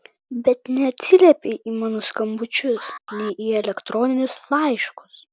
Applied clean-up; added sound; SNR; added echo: none; Alarm; 19 dB; none.